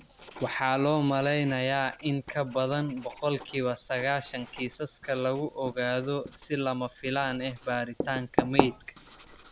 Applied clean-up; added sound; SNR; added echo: none; Writing; 7 dB; none.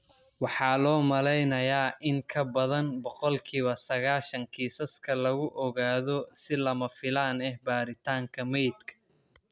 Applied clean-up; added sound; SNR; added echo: none; none; none; none.